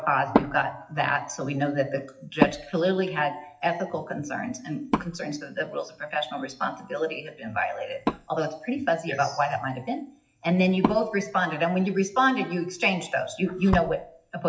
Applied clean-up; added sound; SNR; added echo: classical method WPE with log-MMSE.